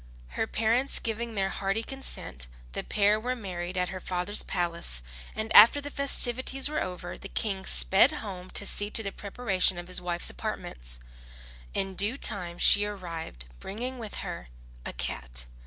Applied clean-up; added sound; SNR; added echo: none; none; none; none.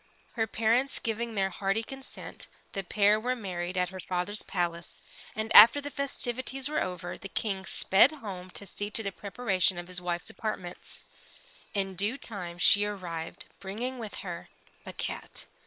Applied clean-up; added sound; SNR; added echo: neural separator model SepFormer WHAM!.